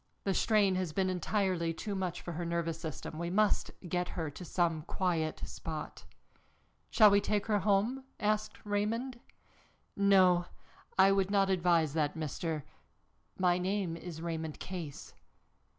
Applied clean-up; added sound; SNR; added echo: none; none; none; none.